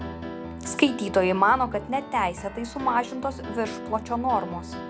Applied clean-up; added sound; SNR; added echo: none; Piano; 10 dB; none.